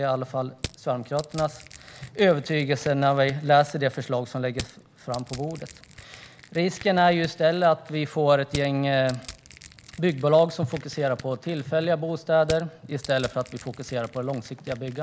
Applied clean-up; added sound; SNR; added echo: none; Crushing; 19 dB; none.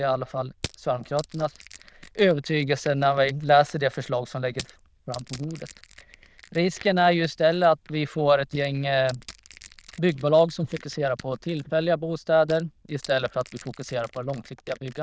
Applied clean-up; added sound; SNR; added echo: neural diffusion model UNIVERSE++.